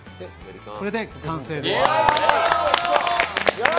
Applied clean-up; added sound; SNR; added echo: none; none; none; none.